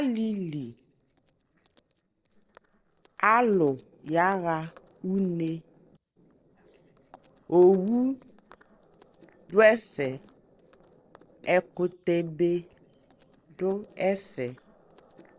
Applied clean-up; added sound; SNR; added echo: neural separator model SepFormer DNS4.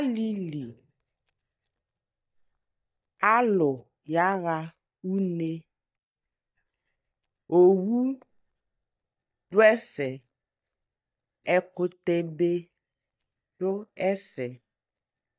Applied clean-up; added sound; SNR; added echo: neural mask model DeepFilterNet 3.